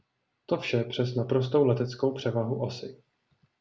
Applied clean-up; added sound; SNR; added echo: none; none; none; none.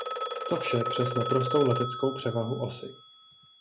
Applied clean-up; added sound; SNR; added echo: none; Telephone; 4 dB; none.